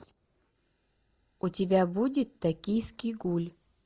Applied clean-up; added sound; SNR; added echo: neural mask model Resemble Enhance denoiser.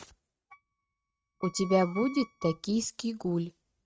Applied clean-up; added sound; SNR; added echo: neural mask model RNNoise.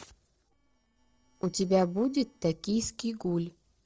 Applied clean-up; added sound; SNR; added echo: neural separator model SepFormer DNS4.